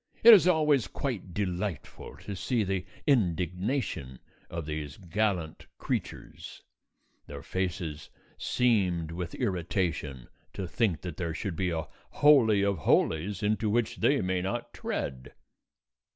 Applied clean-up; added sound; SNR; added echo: none; none; none; none.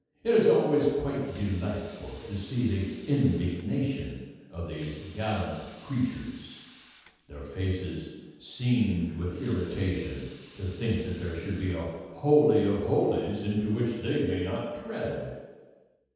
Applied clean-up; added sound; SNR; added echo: none; Sink (filling or washing) / Water tap, faucet; 19 dB; reverberation time 1.2 s.